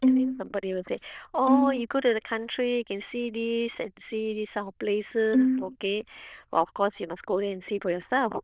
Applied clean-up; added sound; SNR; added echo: neural diffusion model UNIVERSE++.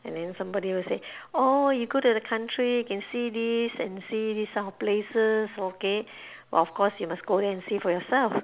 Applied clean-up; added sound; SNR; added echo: none; none; none; none.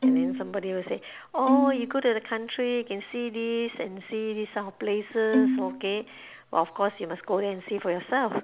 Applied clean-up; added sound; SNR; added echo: none; Bowed string instrument; -2 dB; none.